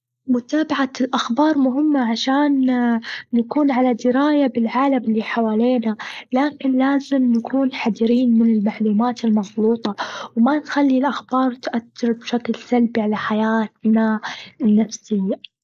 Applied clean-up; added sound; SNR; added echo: neural mask model Resemble Enhance denoiser.